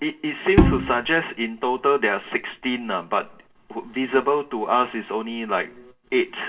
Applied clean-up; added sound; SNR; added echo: none; Bowed string instrument; -3 dB; reverberation time 0.2 s.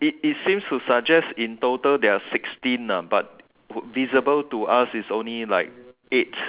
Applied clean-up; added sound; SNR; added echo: none; none; none; none.